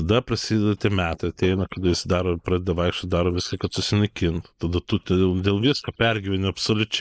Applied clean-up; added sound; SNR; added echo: neural mask model Resemble Enhance denoiser.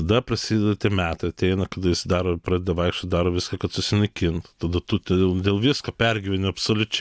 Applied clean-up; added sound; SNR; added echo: none; none; none; none.